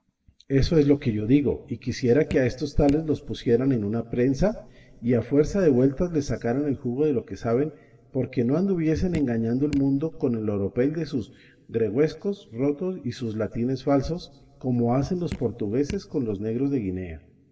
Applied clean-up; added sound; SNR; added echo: none; Drip; 15 dB; reverberation time 2.0 s.